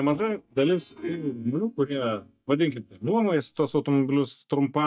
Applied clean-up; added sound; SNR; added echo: neural mask model DeepFilterNet 3.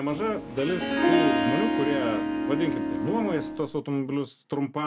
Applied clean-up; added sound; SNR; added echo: none; Harp; -2 dB; none.